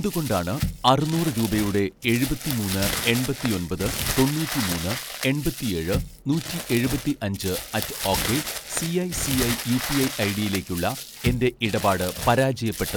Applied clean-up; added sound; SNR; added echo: none; Crumpling, crinkling; 6 dB; none.